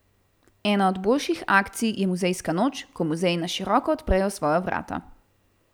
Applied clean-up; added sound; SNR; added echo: none; none; none; none.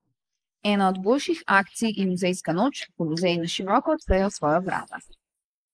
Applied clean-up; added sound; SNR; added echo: neural mask model Resemble Enhance denoiser.